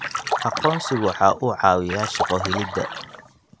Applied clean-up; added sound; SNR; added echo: none; Splash, splatter; 5 dB; none.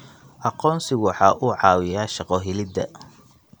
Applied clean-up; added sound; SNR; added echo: none; none; none; none.